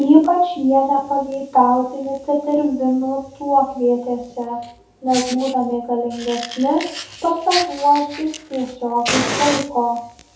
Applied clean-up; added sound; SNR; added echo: none; Fire; 12 dB; reverberation time 0.5 s.